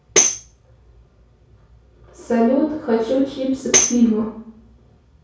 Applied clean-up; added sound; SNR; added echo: none; Tambourine; 0 dB; reverberation time 0.6 s.